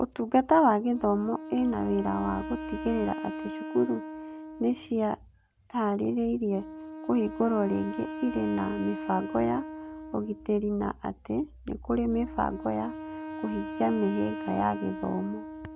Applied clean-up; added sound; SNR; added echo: none; Wind instrument, woodwind instrument; 10 dB; none.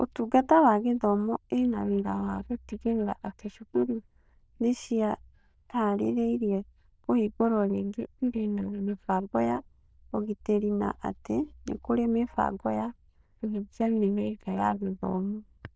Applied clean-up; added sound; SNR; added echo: neural diffusion model UNIVERSE++.